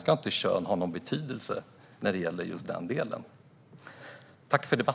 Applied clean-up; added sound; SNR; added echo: none; none; none; none.